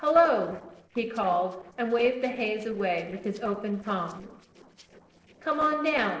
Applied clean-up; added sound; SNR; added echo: neural separator model SepFormer DNS4.